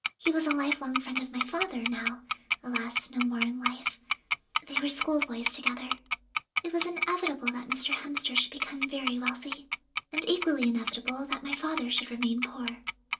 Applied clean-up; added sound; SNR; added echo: none; Tick-tock; 2 dB; reverberation time 0.2 s.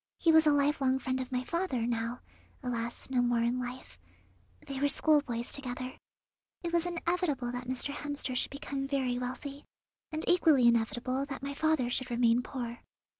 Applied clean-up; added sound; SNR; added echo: none; none; none; none.